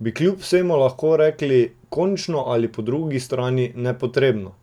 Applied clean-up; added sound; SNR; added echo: none; none; none; none.